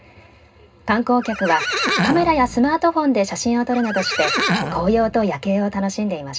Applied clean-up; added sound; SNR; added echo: none; Livestock, farm animals, working animals; 4 dB; reverberation time 0.2 s.